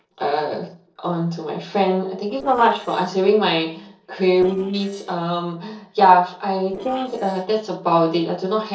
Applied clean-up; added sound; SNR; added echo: neural separator model SepFormer DNS4.